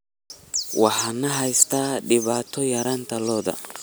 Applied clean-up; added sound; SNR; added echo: none; none; none; none.